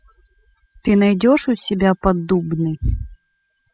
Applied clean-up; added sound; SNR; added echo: classical method spectral subtraction.